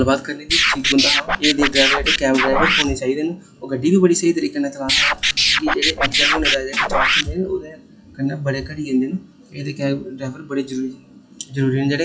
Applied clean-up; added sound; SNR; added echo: classical method WPE with log-MMSE.